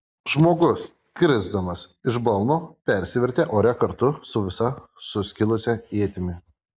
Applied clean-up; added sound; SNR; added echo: none; none; none; none.